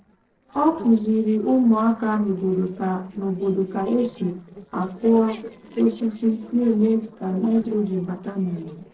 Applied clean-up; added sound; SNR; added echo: neural separator model SepFormer DNS4.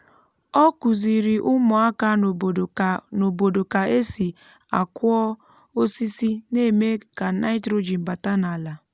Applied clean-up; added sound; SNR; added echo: none; none; none; none.